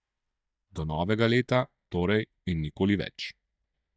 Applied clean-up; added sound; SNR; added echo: neural mask model DeepFilterNet 3.